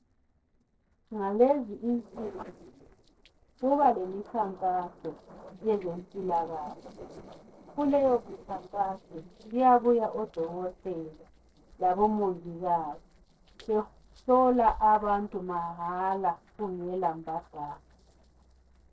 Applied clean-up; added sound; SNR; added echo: neural separator model SepFormer DNS4.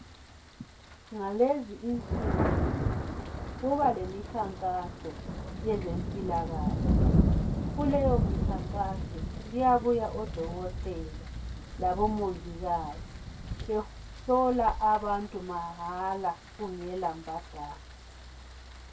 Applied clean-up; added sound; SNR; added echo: none; Thunder; 1 dB; reverberation time 0.2 s.